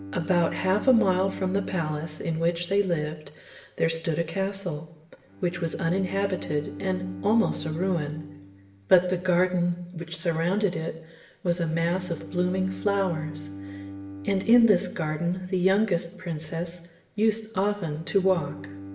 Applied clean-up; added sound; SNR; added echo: none; Bowed string instrument; 15 dB; reverberation time 0.7 s.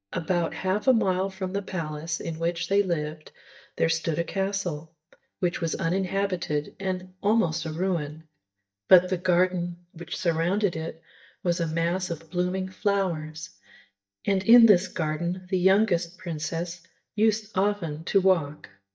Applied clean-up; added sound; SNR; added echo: neural mask model DeepFilterNet 3.